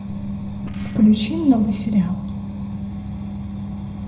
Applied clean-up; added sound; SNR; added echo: neural separator model SepFormer DNS4.